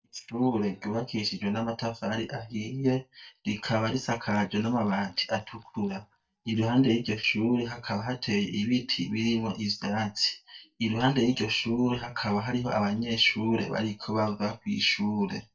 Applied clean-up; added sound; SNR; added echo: neural mask model DeepFilterNet 3.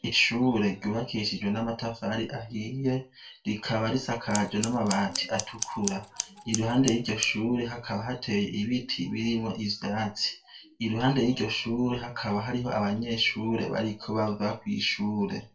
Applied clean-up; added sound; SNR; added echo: none; Scissors; 8 dB; reverberation time 0.2 s.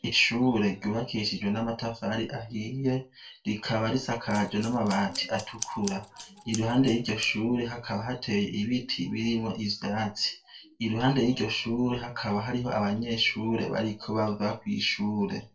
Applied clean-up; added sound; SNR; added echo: neural separator model SepFormer DNS4.